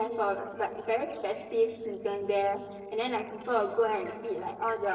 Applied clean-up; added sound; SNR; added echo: neural separator model SepFormer DNS4.